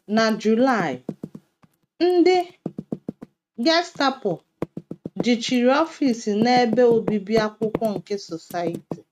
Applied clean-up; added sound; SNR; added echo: neural mask model RNNoise.